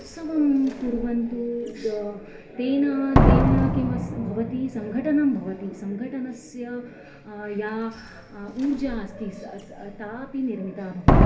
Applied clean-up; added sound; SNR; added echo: none; Slam; -1 dB; reverberation time 0.3 s.